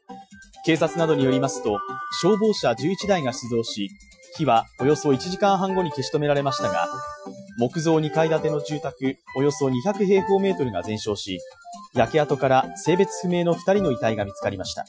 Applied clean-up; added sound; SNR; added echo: classical method Wiener filter.